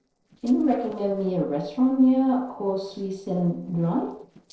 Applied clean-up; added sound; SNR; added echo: neural separator model SepFormer DNS4.